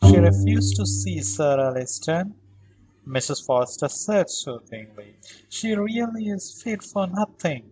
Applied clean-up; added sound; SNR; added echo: none; Bowed string instrument; -4 dB; none.